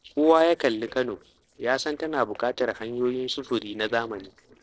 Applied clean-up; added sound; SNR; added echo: neural separator model SepFormer DNS4.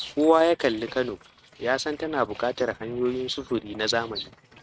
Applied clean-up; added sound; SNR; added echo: neural mask model RNNoise.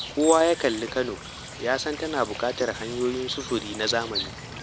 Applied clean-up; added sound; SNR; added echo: none; Water / Bird; 10 dB; none.